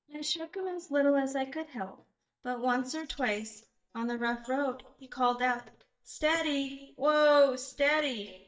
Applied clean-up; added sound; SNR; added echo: neural mask model DeepFilterNet 3.